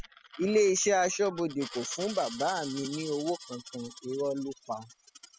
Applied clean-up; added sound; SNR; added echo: classical method spectral subtraction.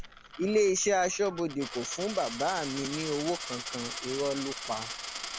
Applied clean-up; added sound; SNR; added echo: none; Coin (dropping); 9 dB; none.